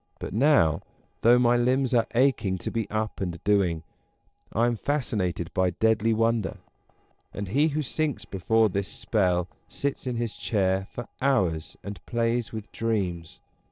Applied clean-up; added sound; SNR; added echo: neural separator model SepFormer DNS4.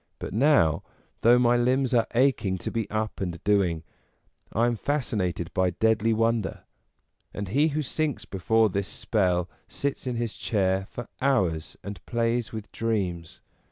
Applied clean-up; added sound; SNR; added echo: none; none; none; none.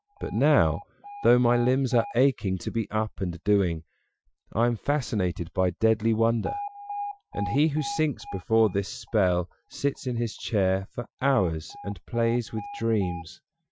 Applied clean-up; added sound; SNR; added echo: classical method Wiener filter.